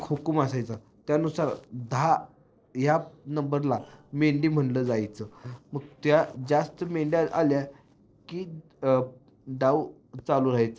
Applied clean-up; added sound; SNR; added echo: neural separator model SepFormer DNS4.